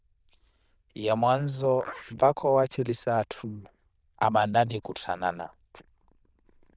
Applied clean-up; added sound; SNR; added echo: neural diffusion model UNIVERSE++.